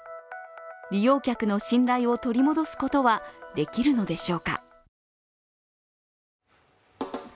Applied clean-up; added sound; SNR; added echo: none; none; none; none.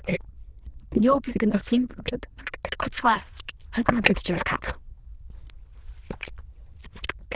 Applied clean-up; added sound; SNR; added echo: neural diffusion model UNIVERSE++.